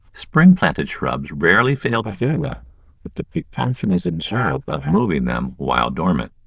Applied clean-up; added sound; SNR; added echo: neural diffusion model UNIVERSE++.